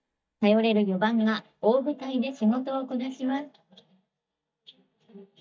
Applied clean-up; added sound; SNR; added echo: neural mask model DeepFilterNet 3.